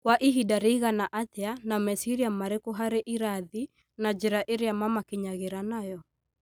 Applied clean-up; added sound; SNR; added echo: none; none; none; none.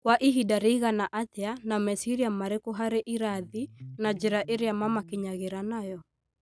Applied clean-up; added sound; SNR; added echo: none; Electric guitar; 19 dB; none.